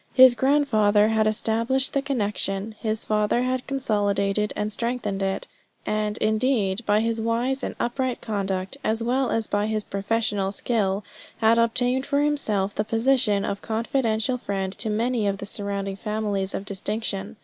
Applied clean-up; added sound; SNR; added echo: none; none; none; none.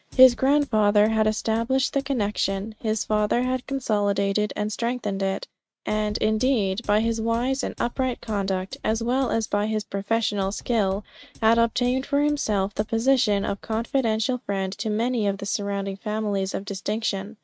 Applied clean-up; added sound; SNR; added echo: neural mask model RNNoise.